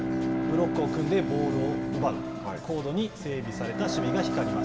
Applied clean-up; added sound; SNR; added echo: none; Bowed string instrument; 0 dB; reverberation time 2.3 s.